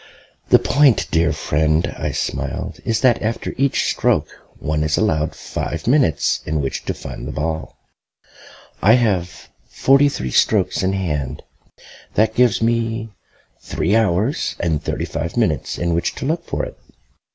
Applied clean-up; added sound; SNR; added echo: none; none; none; none.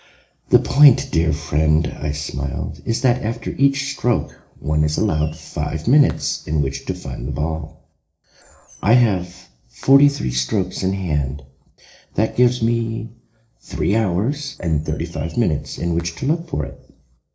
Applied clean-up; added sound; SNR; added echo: neural separator model SepFormer DNS4.